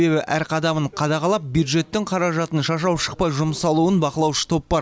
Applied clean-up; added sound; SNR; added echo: none; none; none; none.